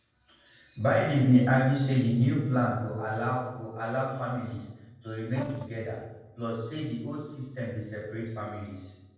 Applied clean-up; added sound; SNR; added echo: neural separator model SepFormer DNS4.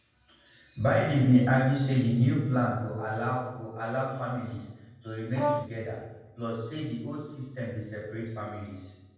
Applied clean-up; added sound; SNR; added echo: none; Brass instrument; 4 dB; reverberation time 1.2 s.